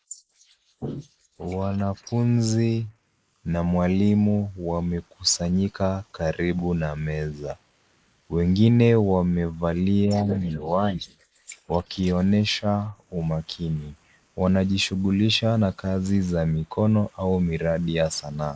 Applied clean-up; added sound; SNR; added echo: neural mask model Resemble Enhance denoiser.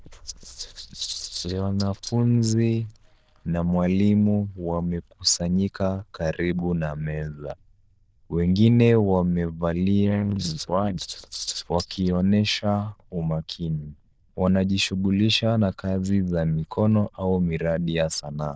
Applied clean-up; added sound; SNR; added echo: neural diffusion model UNIVERSE++.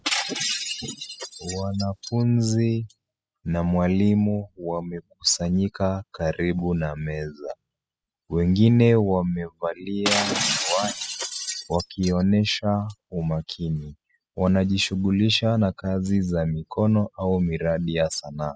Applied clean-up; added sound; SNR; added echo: classical method spectral subtraction.